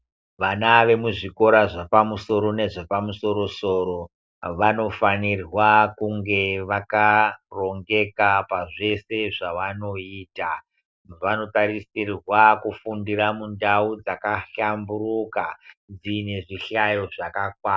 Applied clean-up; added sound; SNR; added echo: none; none; none; none.